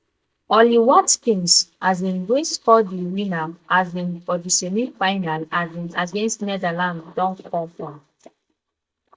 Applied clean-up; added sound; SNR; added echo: neural mask model DeepFilterNet 3.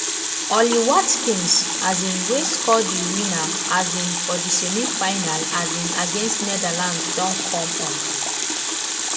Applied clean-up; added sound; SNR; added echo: none; Water tap, faucet; 0 dB; reverberation time 1.1 s.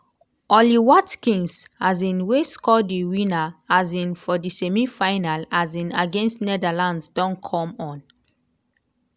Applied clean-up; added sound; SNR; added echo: none; none; none; none.